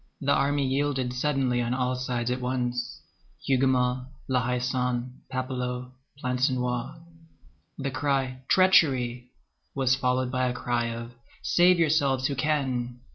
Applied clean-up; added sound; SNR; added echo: none; none; none; none.